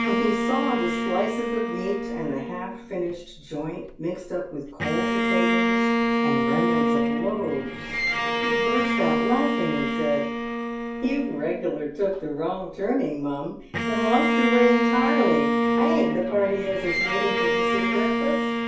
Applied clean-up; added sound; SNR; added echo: none; Bowed string instrument; -2 dB; reverberation time 0.6 s.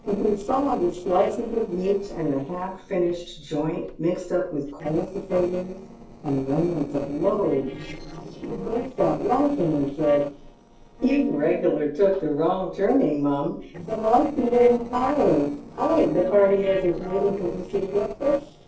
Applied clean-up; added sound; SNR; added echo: neural separator model SepFormer DNS4.